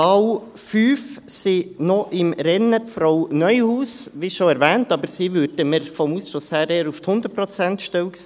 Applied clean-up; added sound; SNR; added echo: none; none; none; none.